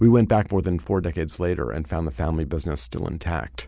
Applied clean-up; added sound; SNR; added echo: none; none; none; none.